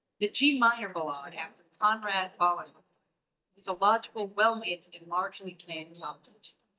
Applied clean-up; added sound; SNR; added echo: neural mask model DeepFilterNet 3.